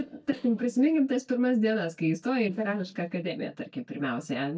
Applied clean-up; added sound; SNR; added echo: neural mask model DeepFilterNet 3.